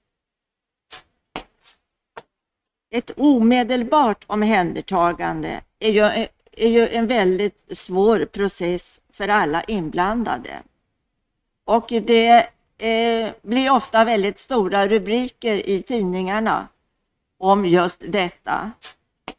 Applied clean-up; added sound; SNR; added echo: neural mask model RNNoise.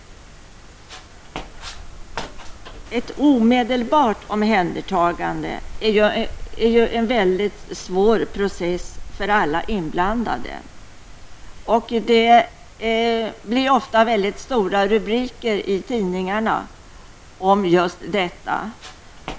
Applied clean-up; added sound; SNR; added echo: none; Wind; 13 dB; none.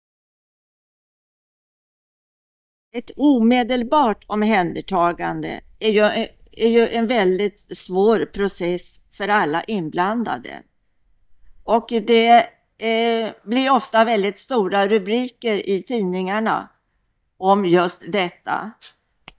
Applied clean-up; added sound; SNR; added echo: neural mask model DeepFilterNet 3.